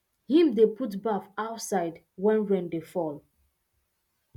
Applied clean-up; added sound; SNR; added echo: none; none; none; none.